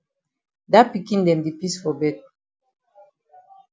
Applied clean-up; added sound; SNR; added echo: none; none; none; none.